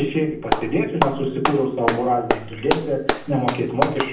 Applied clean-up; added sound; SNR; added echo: none; Clapping; 3 dB; reverberation time 0.6 s.